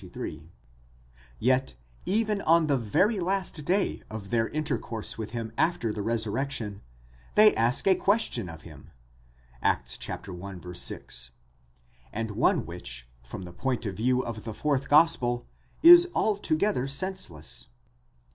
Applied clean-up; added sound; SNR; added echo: none; none; none; none.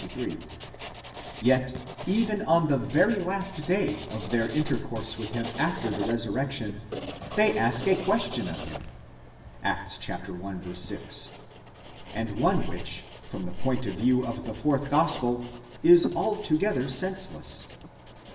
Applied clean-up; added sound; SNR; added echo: none; Writing; 13 dB; reverberation time 0.9 s.